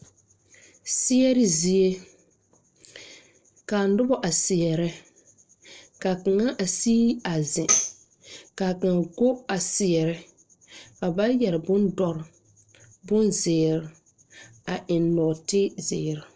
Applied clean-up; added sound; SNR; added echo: neural separator model SepFormer DNS4.